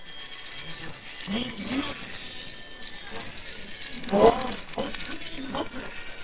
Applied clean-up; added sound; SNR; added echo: neural separator model SepFormer WHAMR!.